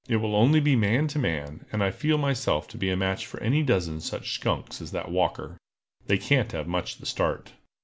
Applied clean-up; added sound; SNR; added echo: none; none; none; none.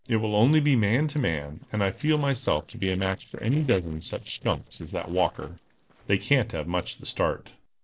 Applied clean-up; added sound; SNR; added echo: neural separator model SepFormer DNS4.